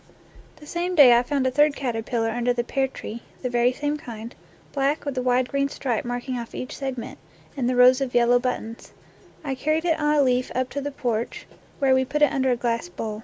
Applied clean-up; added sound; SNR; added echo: none; none; none; none.